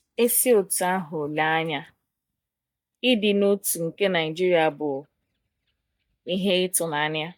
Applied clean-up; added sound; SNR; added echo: neural mask model DeepFilterNet 3.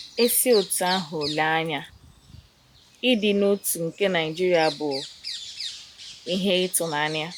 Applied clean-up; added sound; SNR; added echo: none; Bird vocalization, bird call, bird song; 13 dB; none.